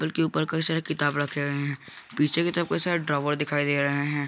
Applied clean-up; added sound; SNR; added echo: none; none; none; none.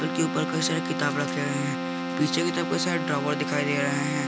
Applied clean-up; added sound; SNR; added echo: none; Keyboard (musical); 2 dB; none.